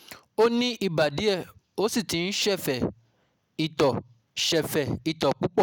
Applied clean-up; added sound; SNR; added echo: none; none; none; none.